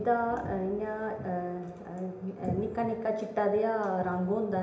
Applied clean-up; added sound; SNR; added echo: none; Organ; 19 dB; reverberation time 0.8 s.